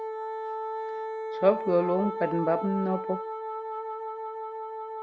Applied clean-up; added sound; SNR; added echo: none; Wind instrument, woodwind instrument; 4 dB; none.